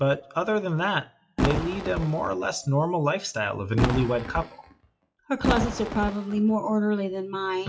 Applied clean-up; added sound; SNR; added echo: classical method WPE with log-MMSE.